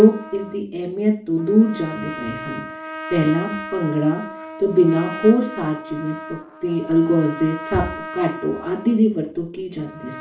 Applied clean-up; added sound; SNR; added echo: none; Trumpet; 13 dB; reverberation time 0.4 s.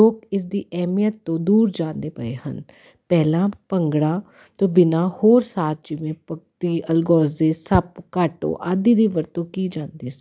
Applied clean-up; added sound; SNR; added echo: none; none; none; none.